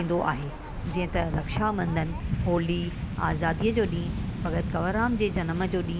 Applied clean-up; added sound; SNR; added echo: none; Waves, surf; 4 dB; none.